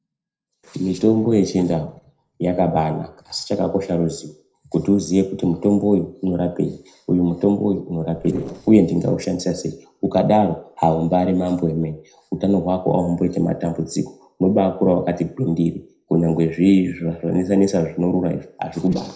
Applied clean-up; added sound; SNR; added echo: neural separator model SepFormer DNS4.